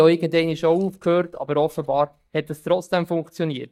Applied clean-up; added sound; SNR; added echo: neural mask model DeepFilterNet 3.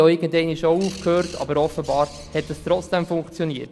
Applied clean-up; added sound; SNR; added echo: none; Bowed string instrument + Bird; 19 dB; none.